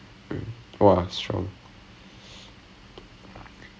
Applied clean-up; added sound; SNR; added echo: none; none; none; none.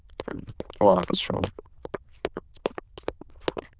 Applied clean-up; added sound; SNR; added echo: neural diffusion model UNIVERSE++.